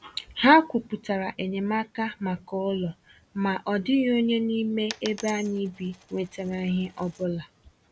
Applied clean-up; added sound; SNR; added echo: none; Coin (dropping); 18 dB; none.